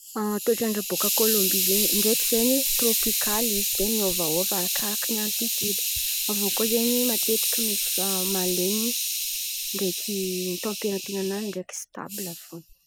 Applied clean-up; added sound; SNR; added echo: none; Hiss; -2 dB; none.